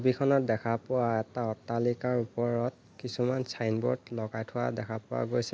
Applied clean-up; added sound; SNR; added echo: none; none; none; none.